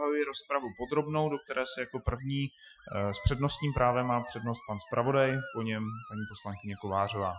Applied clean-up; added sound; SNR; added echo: classical method Wiener filter.